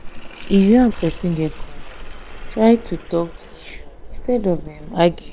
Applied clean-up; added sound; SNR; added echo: neural separator model SepFormer WHAM!.